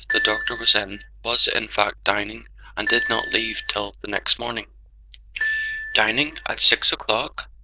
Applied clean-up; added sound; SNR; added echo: neural diffusion model UNIVERSE++.